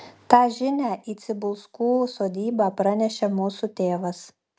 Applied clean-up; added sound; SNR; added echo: none; none; none; none.